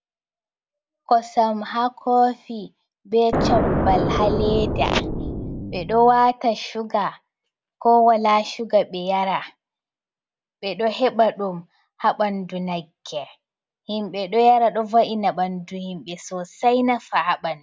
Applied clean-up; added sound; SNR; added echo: none; Explosion; 1 dB; none.